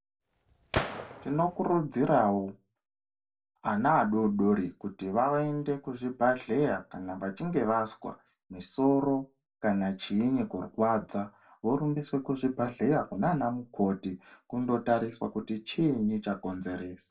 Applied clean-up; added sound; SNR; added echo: none; Gunshot, gunfire; 7 dB; reverberation time 0.2 s.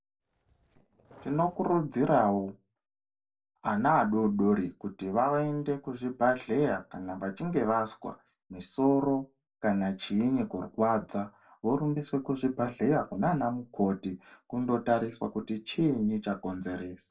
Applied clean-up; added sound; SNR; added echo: neural separator model SepFormer DNS4.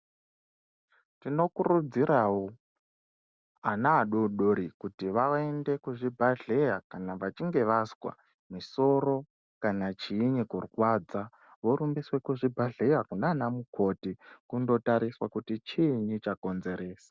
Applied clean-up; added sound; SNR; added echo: none; none; none; none.